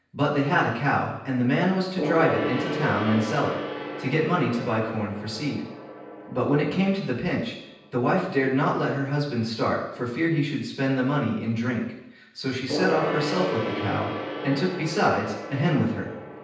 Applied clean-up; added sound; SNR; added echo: none; Gong; 8 dB; reverberation time 0.9 s.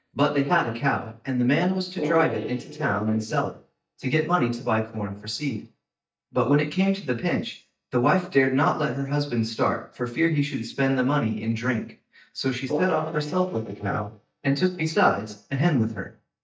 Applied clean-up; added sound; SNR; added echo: neural mask model DeepFilterNet 3.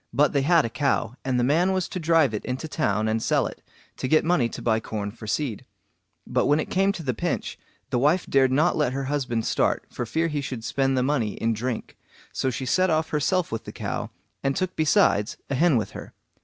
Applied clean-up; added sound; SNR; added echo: none; none; none; none.